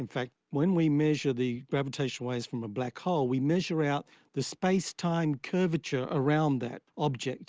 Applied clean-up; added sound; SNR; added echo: none; none; none; none.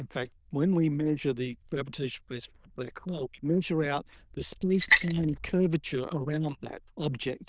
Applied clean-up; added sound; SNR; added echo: neural diffusion model UNIVERSE++.